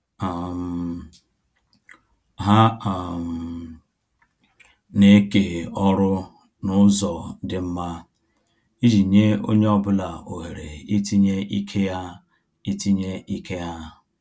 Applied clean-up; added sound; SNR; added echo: none; none; none; none.